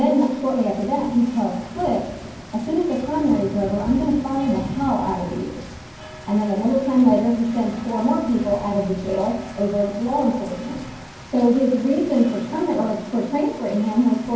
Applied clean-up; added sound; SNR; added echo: none; Rain; 16 dB; reverberation time 0.9 s.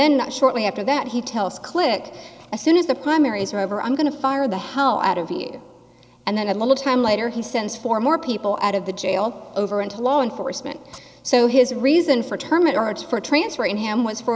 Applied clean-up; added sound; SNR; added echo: none; none; none; none.